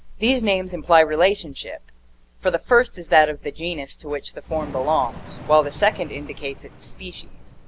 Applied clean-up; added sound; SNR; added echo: none; Thunder / Rain; 17 dB; none.